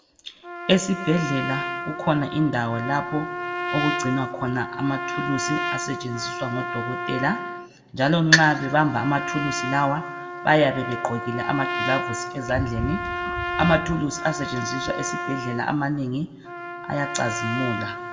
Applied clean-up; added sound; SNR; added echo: none; Trumpet; 6 dB; reverberation time 1.0 s.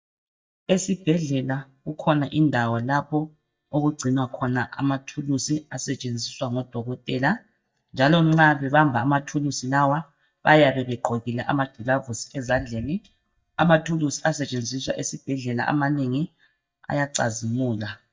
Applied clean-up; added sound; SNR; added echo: neural mask model DeepFilterNet 3.